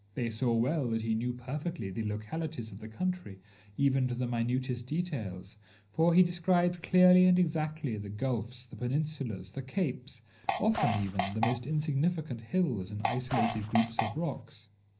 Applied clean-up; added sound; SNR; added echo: none; Fart; 4 dB; reverberation time 0.5 s.